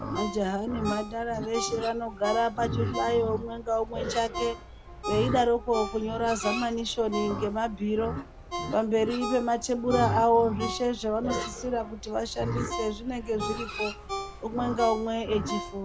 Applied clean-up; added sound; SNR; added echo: none; Ringtone + Livestock, farm animals, working animals; 6 dB; none.